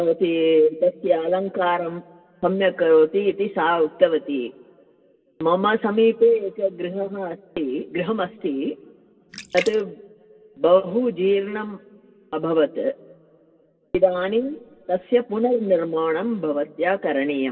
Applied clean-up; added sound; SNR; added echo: none; Splash, splatter; 16 dB; reverberation time 1.8 s.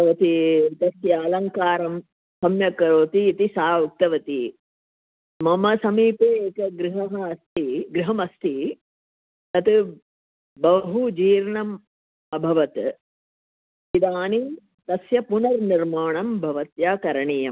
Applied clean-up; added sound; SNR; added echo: none; none; none; none.